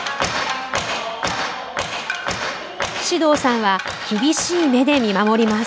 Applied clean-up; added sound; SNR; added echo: none; none; none; none.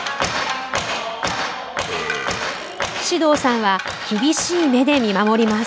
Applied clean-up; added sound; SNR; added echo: none; Burping, eructation; 13 dB; none.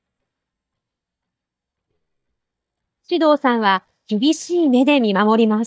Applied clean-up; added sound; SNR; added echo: neural mask model DeepFilterNet 3.